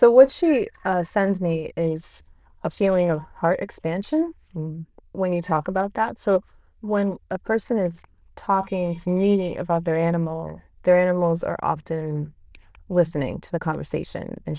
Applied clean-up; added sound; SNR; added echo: neural diffusion model UNIVERSE++.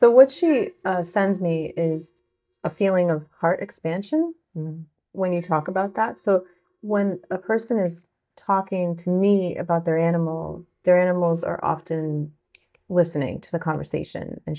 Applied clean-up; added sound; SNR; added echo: neural mask model DeepFilterNet 3.